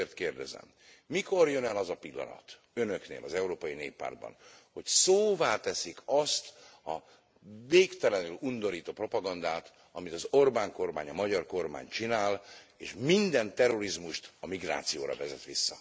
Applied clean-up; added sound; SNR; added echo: none; none; none; none.